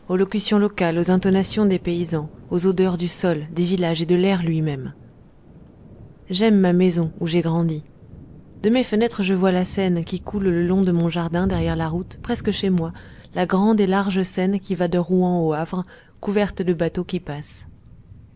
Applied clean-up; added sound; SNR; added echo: none; Thunder / Rain; 19 dB; none.